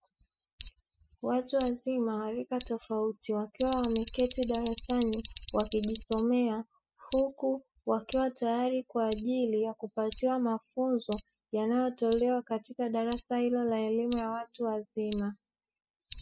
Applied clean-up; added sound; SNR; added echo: classical method spectral subtraction.